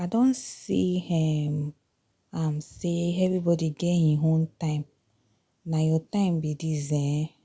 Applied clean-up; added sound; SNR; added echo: none; none; none; none.